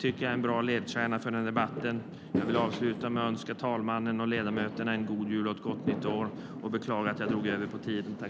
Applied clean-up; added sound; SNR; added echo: none; Fireworks; 6 dB; none.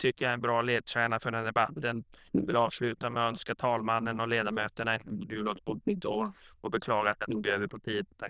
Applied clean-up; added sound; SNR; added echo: neural diffusion model UNIVERSE++.